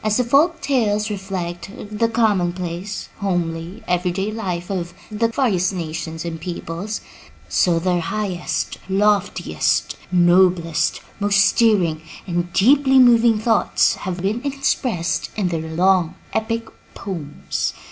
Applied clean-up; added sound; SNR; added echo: none; none; none; none.